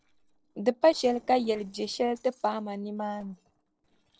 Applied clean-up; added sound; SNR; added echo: neural separator model SepFormer DNS4.